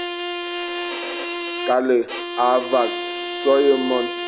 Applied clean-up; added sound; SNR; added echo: none; Bowed string instrument; 6 dB; none.